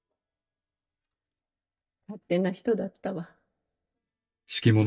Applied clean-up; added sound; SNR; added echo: neural mask model DeepFilterNet 3.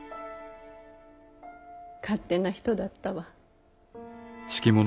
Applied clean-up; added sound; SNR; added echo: none; none; none; none.